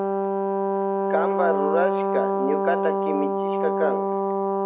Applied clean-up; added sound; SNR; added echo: none; Brass instrument; -4 dB; none.